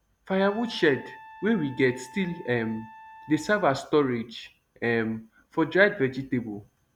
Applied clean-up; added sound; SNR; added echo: none; Trumpet; 20 dB; none.